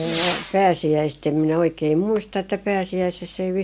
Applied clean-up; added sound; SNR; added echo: none; Whoosh, swoosh, swish / Fireworks; 12 dB; none.